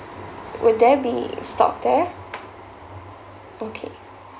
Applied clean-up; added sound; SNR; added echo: none; none; none; none.